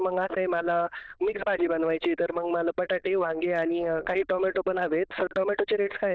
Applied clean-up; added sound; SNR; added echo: neural diffusion model UNIVERSE++.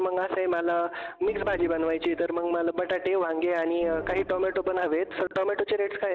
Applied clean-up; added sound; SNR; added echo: none; Organ; 17 dB; none.